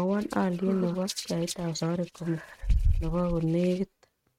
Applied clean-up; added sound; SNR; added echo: neural mask model RNNoise.